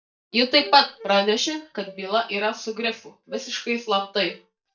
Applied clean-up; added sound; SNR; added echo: neural mask model DeepFilterNet 3.